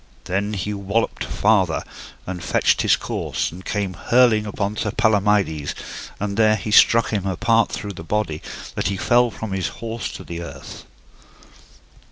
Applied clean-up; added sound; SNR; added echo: none; none; none; none.